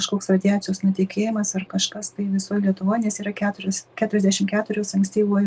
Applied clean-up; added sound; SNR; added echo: none; none; none; none.